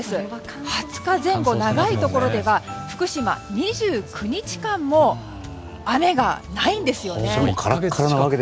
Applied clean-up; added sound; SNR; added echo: none; none; none; none.